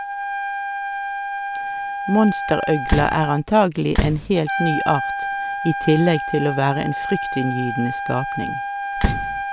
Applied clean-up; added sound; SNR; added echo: none; Trumpet + Slam; 3 dB; none.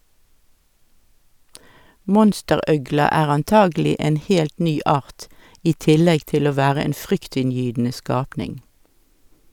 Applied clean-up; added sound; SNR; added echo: none; none; none; none.